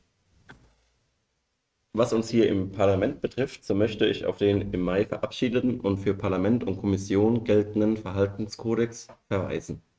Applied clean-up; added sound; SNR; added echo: neural mask model RNNoise.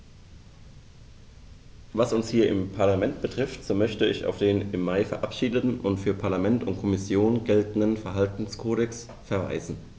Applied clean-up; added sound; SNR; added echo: none; none; none; none.